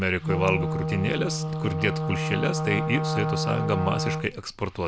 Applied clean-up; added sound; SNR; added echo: none; Wind instrument, woodwind instrument; 0 dB; none.